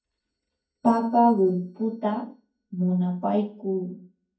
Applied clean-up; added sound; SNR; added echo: neural mask model DeepFilterNet 3.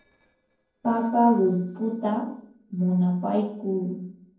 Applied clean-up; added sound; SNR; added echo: neural separator model SepFormer DNS4.